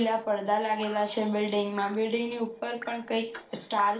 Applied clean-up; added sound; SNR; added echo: neural separator model SepFormer DNS4.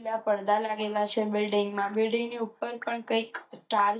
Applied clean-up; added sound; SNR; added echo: neural mask model DeepFilterNet 3.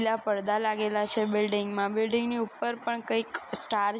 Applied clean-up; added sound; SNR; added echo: none; none; none; none.